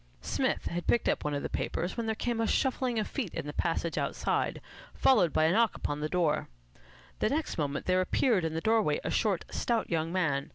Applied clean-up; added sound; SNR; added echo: none; none; none; none.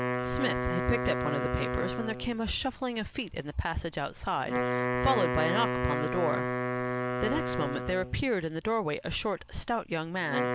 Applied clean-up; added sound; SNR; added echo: none; Wind instrument, woodwind instrument; 1 dB; none.